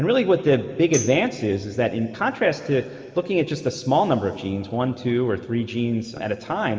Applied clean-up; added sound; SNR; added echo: none; Tambourine; 14 dB; reverberation time 2.5 s.